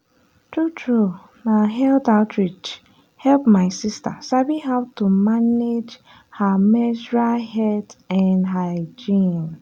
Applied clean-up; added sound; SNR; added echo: none; none; none; none.